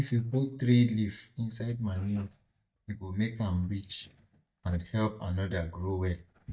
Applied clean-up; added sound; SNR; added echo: neural mask model DeepFilterNet 3.